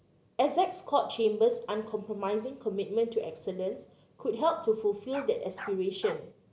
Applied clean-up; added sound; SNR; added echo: none; Bark; 15 dB; none.